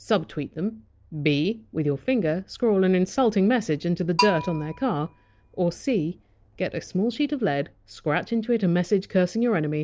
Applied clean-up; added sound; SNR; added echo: none; Bell; 10 dB; none.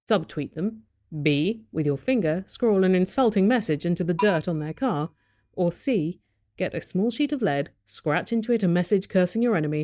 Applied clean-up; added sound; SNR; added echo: neural mask model DeepFilterNet 3.